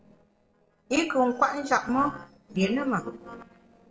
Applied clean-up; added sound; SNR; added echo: neural separator model SepFormer DNS4.